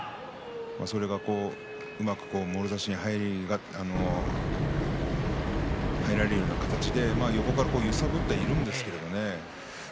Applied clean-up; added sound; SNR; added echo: none; Wind; -3 dB; none.